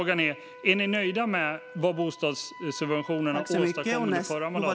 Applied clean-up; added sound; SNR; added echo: none; Wind instrument, woodwind instrument; 18 dB; none.